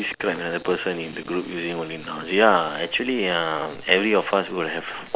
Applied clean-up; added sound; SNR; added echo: none; none; none; none.